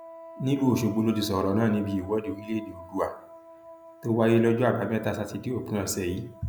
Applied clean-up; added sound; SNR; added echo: none; Wind instrument, woodwind instrument; 19 dB; none.